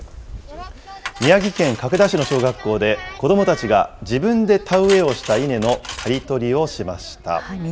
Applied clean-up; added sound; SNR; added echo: none; Cutlery, silverware; 16 dB; none.